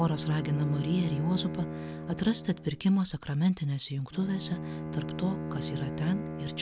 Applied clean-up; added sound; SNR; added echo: none; Bowed string instrument; 7 dB; none.